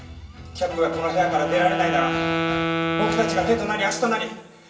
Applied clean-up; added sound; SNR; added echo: none; Wind instrument, woodwind instrument; 3 dB; reverberation time 2.0 s.